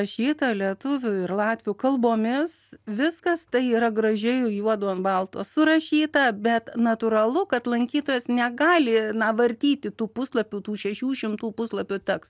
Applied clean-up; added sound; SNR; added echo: none; none; none; none.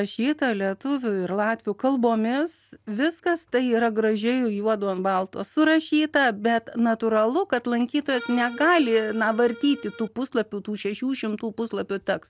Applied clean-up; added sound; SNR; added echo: none; Accordion; 17 dB; none.